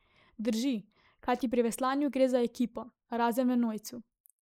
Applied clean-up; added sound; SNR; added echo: neural mask model Resemble Enhance denoiser.